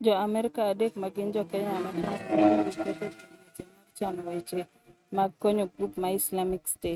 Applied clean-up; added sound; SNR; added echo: neural mask model RNNoise.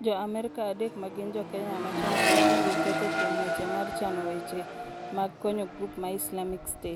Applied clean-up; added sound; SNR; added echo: none; Accelerating, revving, vroom; -2 dB; none.